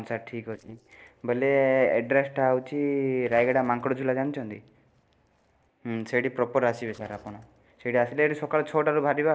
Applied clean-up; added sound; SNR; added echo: neural separator model SepFormer DNS4.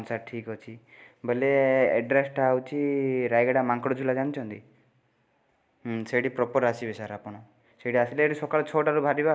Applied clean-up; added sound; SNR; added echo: none; none; none; none.